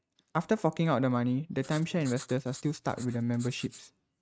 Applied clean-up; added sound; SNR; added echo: neural mask model RNNoise.